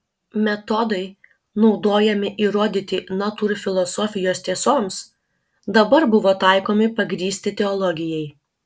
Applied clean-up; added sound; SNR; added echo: none; none; none; none.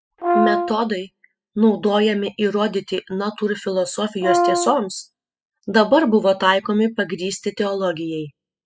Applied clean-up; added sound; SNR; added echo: classical method spectral subtraction.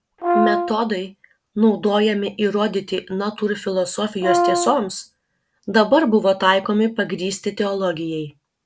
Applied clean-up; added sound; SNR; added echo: none; Brass instrument; 1 dB; none.